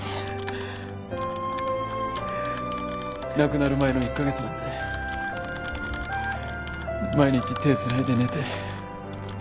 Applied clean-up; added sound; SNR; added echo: none; Typing; 16 dB; none.